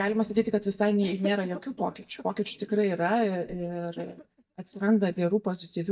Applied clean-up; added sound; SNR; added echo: neural mask model DeepFilterNet 3.